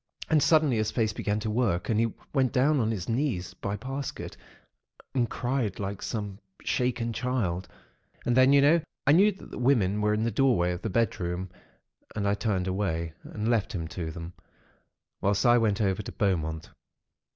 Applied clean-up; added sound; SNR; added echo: none; none; none; none.